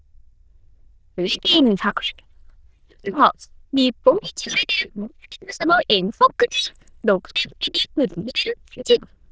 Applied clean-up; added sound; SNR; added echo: neural diffusion model UNIVERSE++.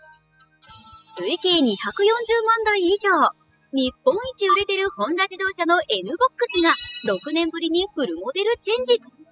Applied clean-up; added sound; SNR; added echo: classical method spectral subtraction.